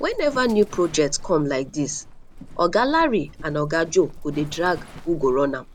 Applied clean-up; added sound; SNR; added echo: none; Livestock, farm animals, working animals; 15 dB; none.